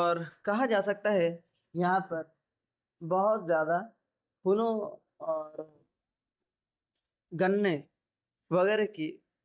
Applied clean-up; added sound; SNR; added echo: neural mask model DeepFilterNet 3.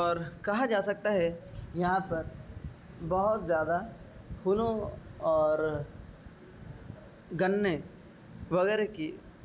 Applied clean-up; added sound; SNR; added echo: none; none; none; none.